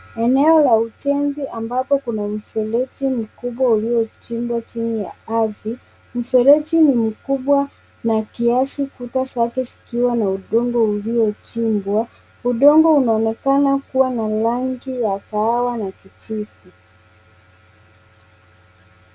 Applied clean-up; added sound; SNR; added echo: none; none; none; none.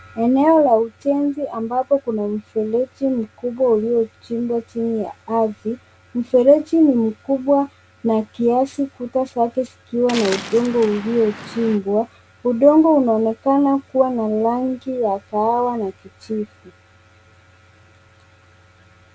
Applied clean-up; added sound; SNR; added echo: none; Waves, surf; 14 dB; none.